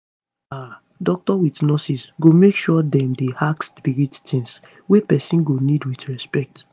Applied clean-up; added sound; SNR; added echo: none; none; none; none.